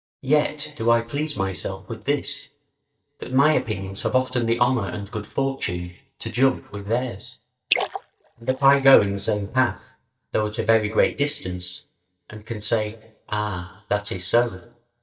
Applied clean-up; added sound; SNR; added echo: neural mask model DeepFilterNet 3.